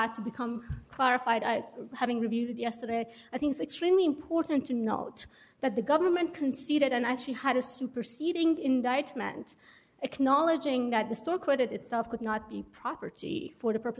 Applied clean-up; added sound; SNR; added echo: none; none; none; none.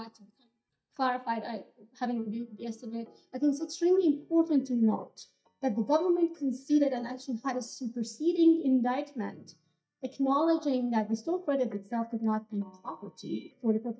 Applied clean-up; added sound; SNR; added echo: neural mask model DeepFilterNet 3.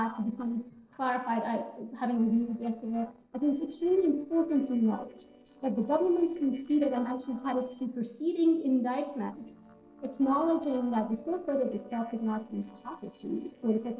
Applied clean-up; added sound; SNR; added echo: neural separator model SepFormer DNS4.